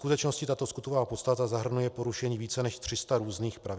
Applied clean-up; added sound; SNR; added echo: none; none; none; none.